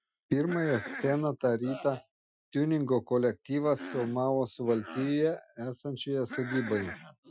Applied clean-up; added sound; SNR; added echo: classical method Wiener filter.